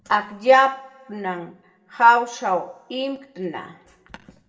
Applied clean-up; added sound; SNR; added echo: none; none; none; reverberation time 0.6 s.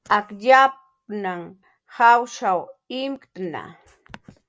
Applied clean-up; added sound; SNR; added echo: none; none; none; none.